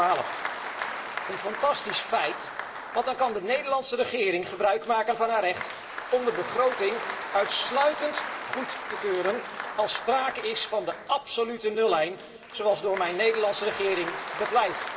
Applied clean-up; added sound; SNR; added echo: none; Applause; 8 dB; reverberation time 2.5 s.